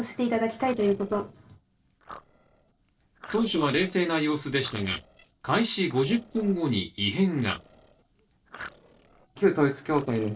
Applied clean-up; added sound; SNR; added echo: neural separator model SepFormer DNS4.